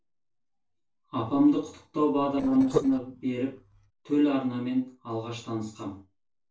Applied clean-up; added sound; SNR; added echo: neural separator model SepFormer DNS4.